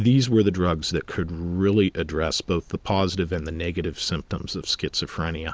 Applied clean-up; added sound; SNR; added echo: none; none; none; none.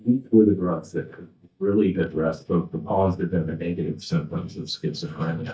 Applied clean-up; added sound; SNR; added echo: neural mask model DeepFilterNet 3.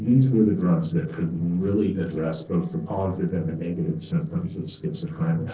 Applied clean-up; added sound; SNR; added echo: neural separator model SepFormer DNS4.